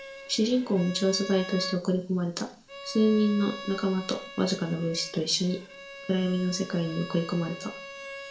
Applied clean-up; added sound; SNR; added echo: none; Bowed string instrument; 14 dB; reverberation time 0.4 s.